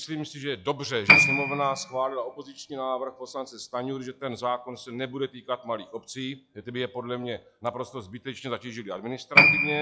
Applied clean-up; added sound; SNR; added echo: classical method log-MMSE.